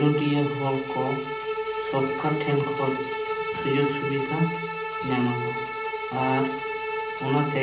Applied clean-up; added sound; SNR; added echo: none; Bowed string instrument; 3 dB; reverberation time 0.6 s.